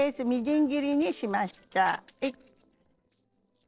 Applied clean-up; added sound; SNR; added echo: neural separator model SepFormer DNS4.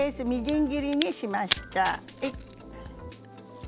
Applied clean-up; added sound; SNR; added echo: none; Crack; 10 dB; none.